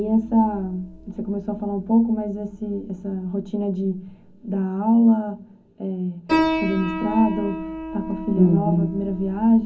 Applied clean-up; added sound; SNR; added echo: none; Piano; 9 dB; reverberation time 0.4 s.